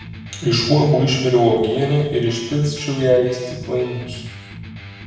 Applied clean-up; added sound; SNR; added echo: none; Electric guitar; 16 dB; reverberation time 0.9 s.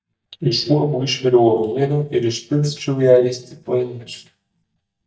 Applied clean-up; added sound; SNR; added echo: neural mask model DeepFilterNet 3.